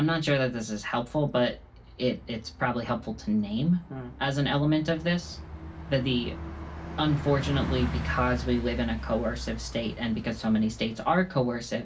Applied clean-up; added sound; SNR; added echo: none; Bus; 10 dB; reverberation time 0.2 s.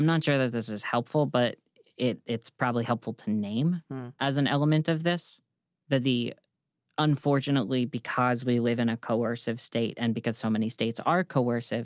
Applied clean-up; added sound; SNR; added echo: none; none; none; none.